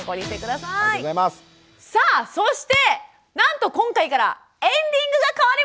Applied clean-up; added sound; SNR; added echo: none; none; none; none.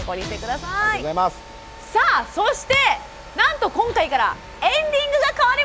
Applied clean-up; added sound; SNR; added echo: none; Mechanisms; 16 dB; none.